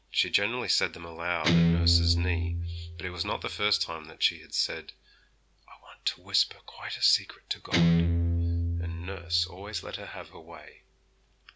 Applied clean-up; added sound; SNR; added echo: none; Guitar; -2 dB; none.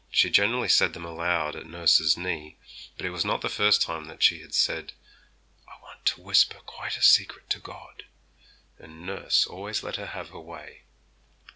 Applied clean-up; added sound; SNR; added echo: none; none; none; none.